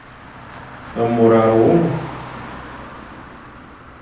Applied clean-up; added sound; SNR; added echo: none; Car; 14 dB; reverberation time 0.8 s.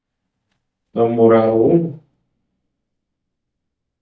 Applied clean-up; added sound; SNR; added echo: neural mask model DeepFilterNet 3.